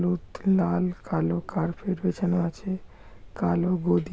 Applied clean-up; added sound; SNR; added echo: none; none; none; none.